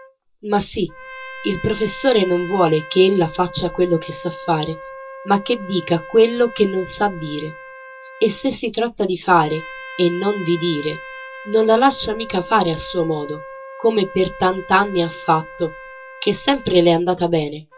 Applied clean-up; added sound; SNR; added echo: none; Trumpet; 16 dB; reverberation time 0.2 s.